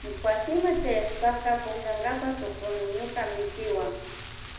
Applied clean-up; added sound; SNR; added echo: none; Rain; 9 dB; reverberation time 0.8 s.